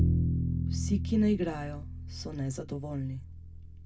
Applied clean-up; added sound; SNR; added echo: none; Bowed string instrument; -1 dB; reverberation time 0.2 s.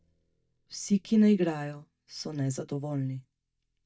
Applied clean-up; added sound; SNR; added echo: neural mask model DeepFilterNet 3.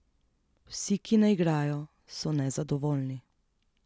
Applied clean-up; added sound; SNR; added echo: none; none; none; none.